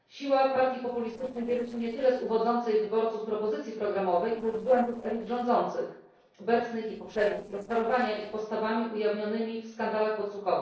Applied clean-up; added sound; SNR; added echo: neural separator model SepFormer DNS4.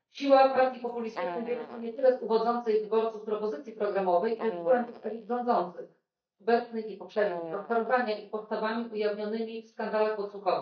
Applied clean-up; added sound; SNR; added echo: neural mask model DeepFilterNet 3.